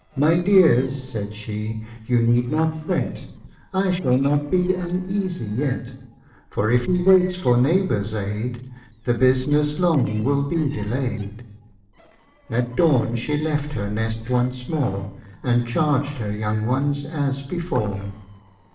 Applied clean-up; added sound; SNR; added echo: neural separator model SepFormer DNS4.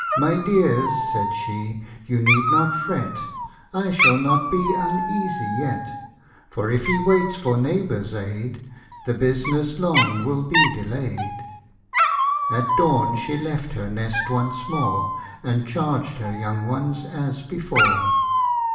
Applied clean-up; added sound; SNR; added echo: none; Dog; 1 dB; reverberation time 0.9 s.